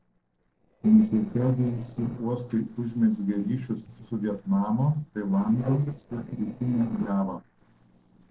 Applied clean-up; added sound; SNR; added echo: neural separator model SepFormer DNS4.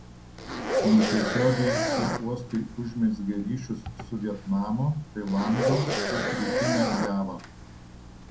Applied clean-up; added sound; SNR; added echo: none; Zipper (clothing); 3 dB; reverberation time 0.2 s.